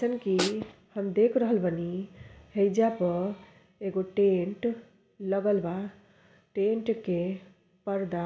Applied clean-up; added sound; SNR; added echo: none; Snare drum; 10 dB; reverberation time 0.6 s.